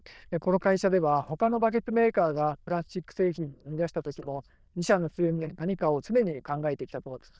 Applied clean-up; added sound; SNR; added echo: neural diffusion model UNIVERSE++.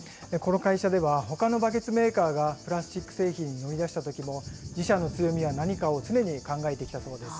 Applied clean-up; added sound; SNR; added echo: none; Thunder / Cricket; 16 dB; none.